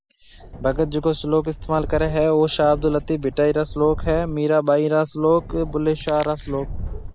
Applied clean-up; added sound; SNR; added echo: none; Subway, metro, underground; 11 dB; none.